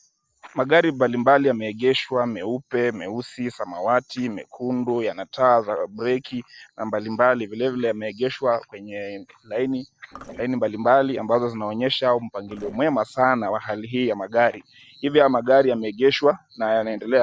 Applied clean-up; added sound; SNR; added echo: neural separator model SepFormer DNS4.